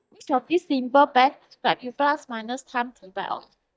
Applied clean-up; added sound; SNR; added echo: neural mask model DeepFilterNet 3.